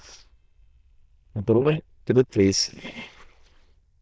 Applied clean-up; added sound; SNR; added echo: neural diffusion model UNIVERSE++.